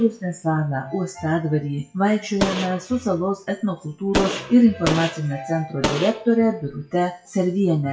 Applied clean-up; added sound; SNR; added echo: classical method WPE with log-MMSE.